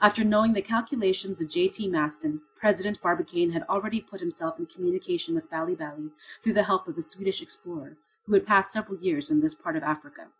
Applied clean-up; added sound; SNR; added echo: none; none; none; none.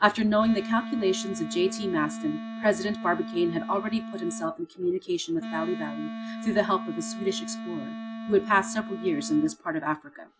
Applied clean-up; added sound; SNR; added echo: none; Wind instrument, woodwind instrument; 9 dB; none.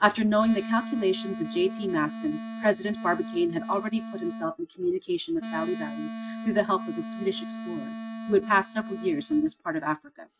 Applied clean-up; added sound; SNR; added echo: neural mask model RNNoise.